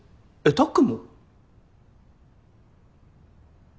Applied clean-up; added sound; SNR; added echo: none; none; none; none.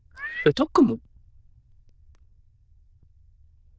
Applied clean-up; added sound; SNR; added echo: neural diffusion model UNIVERSE++.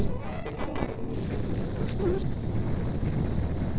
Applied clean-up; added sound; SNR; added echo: neural separator model SepFormer DNS4.